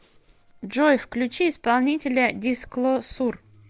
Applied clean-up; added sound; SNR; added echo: none; none; none; none.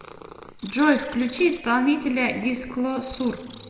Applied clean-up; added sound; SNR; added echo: none; Purr; 20 dB; reverberation time 1.4 s.